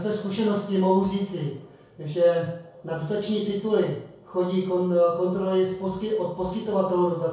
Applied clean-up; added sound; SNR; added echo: none; none; none; reverberation time 0.6 s.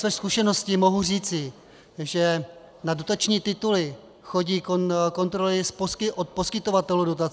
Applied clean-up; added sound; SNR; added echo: none; none; none; none.